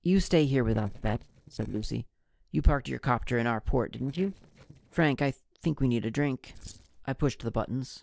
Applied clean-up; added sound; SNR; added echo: neural separator model SepFormer DNS4.